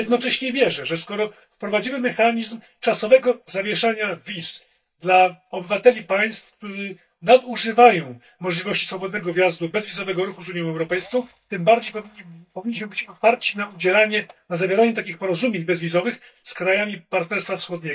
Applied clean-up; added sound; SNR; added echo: neural mask model DeepFilterNet 3.